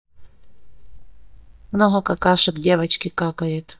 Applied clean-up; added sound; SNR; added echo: neural mask model DeepFilterNet 3.